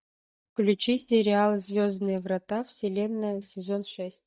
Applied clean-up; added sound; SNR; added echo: neural mask model DeepFilterNet 3.